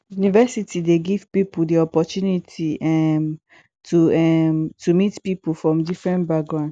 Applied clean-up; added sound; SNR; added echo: none; none; none; none.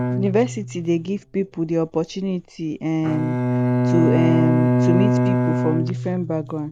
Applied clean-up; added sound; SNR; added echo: none; Bowed string instrument; -1 dB; none.